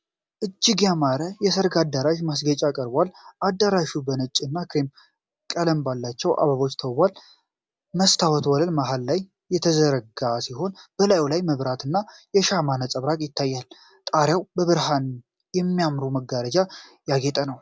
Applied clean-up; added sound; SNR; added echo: none; none; none; none.